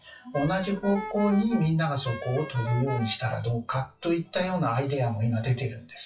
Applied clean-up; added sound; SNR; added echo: classical method WPE with log-MMSE.